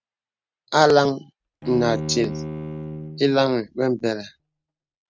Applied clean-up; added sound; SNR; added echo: neural mask model RNNoise.